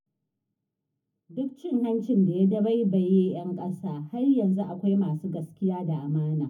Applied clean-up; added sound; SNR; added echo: none; none; none; reverberation time 0.3 s.